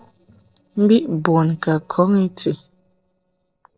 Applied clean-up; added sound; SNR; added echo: neural separator model SepFormer DNS4.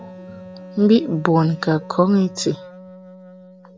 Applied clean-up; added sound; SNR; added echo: none; Wind instrument, woodwind instrument; 18 dB; none.